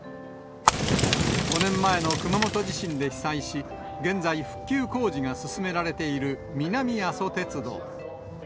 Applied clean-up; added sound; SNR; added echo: none; Fire; -2 dB; none.